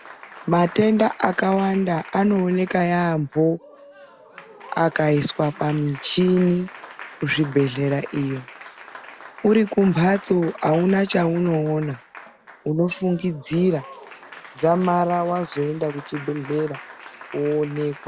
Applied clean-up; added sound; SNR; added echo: none; Applause; 19 dB; none.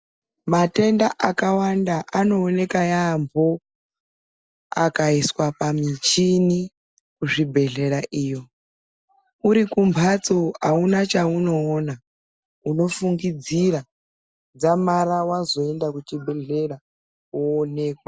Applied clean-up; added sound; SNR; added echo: none; none; none; none.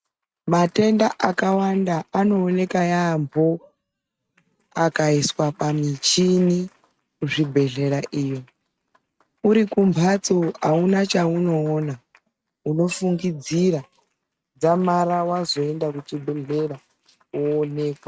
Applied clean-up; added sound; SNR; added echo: neural mask model RNNoise.